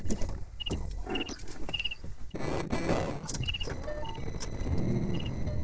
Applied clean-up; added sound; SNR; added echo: neural separator model SepFormer DNS4.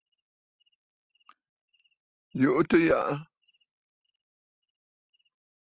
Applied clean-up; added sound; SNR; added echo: none; none; none; none.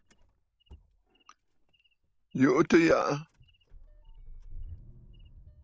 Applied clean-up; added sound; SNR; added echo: none; Engine starting / Motor vehicle (road); 19 dB; none.